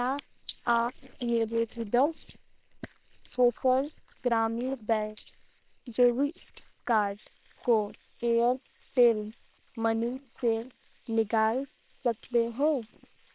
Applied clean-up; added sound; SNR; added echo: neural separator model SepFormer WHAM!.